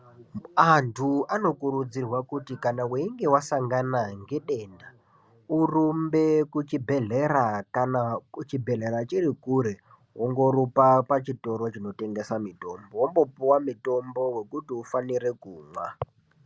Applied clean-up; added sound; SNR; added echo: none; none; none; none.